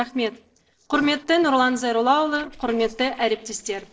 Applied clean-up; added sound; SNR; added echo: neural separator model SepFormer DNS4.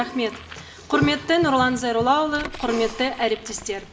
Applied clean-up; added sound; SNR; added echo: none; Bird; 18 dB; reverberation time 0.4 s.